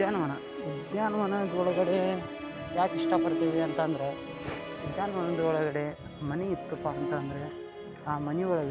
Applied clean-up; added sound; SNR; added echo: none; Musical instrument; 4 dB; none.